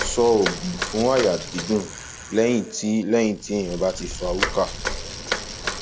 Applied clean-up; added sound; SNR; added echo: none; Bicycle; 7 dB; none.